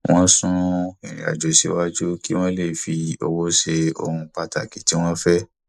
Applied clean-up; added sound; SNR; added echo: neural mask model Resemble Enhance denoiser.